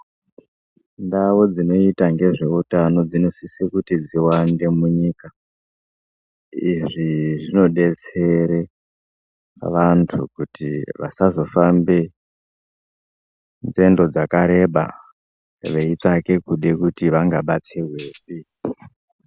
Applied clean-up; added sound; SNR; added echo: none; Tambourine; 13 dB; none.